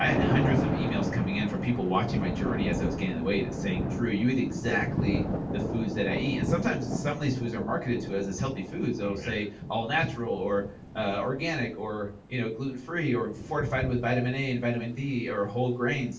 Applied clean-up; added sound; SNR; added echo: none; Thunder; 4 dB; reverberation time 0.3 s.